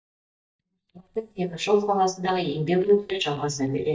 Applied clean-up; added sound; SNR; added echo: neural mask model DeepFilterNet 3.